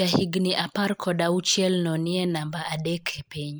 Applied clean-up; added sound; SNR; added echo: neural mask model Resemble Enhance denoiser.